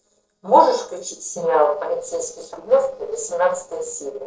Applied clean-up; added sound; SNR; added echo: neural separator model SepFormer DNS4.